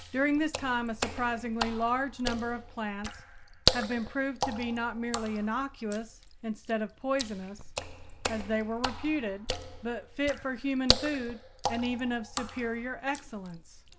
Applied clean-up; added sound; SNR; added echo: none; Water / Splash, splatter; 4 dB; none.